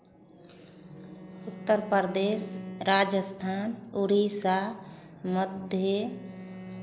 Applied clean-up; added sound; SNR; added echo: none; Bowed string instrument; 15 dB; none.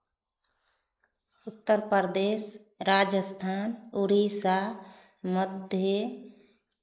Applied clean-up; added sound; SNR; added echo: neural mask model Resemble Enhance denoiser.